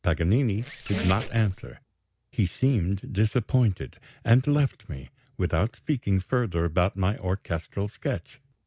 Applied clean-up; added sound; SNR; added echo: none; Squeak; 12 dB; none.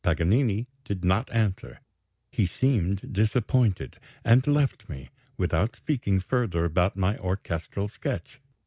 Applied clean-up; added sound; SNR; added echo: none; none; none; none.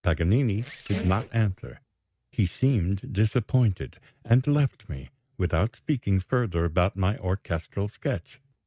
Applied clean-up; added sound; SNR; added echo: neural mask model RNNoise.